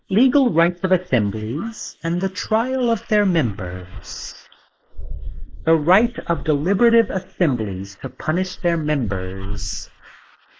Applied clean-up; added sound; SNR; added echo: neural mask model Resemble Enhance denoiser.